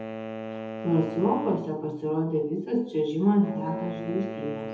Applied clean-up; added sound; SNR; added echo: none; Wind instrument, woodwind instrument; 10 dB; reverberation time 0.7 s.